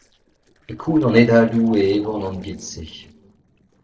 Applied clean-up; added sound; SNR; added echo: neural separator model SepFormer DNS4.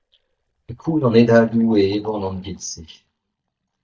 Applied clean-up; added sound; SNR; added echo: neural mask model DeepFilterNet 3.